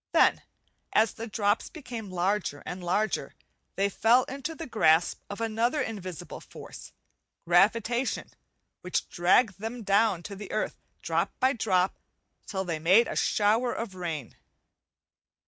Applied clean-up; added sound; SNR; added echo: none; none; none; none.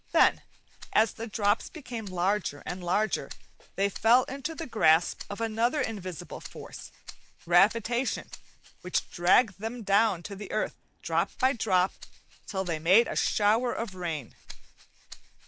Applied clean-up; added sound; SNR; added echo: none; Rattle (instrument); 15 dB; none.